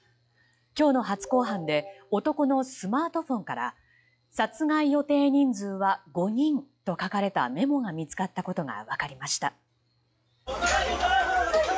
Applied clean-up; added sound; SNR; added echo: classical method log-MMSE.